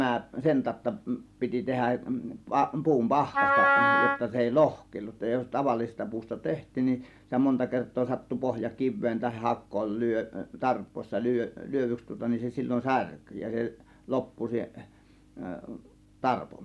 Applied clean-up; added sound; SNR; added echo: none; Wind instrument, woodwind instrument; -4 dB; none.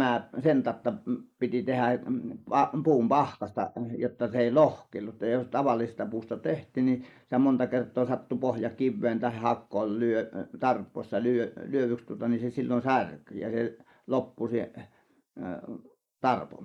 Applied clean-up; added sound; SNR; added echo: neural mask model Resemble Enhance denoiser.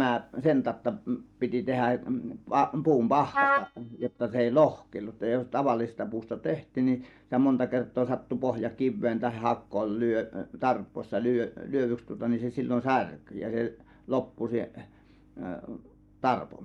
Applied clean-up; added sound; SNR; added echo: neural mask model DeepFilterNet 3.